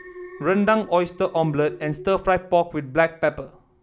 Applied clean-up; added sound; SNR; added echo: none; Alarm; 20 dB; none.